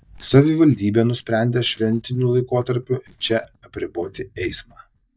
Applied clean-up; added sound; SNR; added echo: neural mask model DeepFilterNet 3.